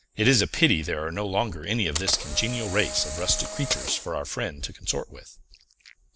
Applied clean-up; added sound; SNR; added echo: none; Camera; 9 dB; none.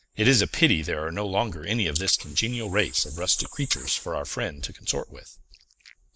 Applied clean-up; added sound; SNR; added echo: neural mask model Resemble Enhance denoiser.